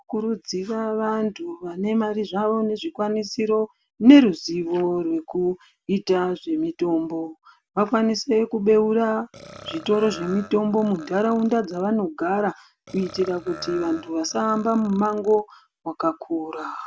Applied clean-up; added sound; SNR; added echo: none; Burping, eructation; 20 dB; none.